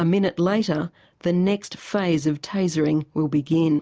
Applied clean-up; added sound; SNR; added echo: none; none; none; none.